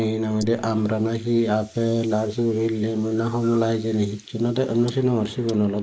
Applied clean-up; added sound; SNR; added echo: neural mask model Resemble Enhance denoiser.